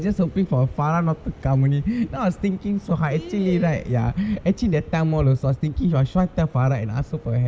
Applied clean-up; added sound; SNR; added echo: none; none; none; none.